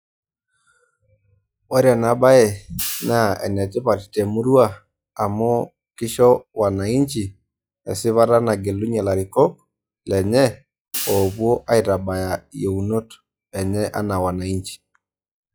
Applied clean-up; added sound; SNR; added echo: classical method log-MMSE.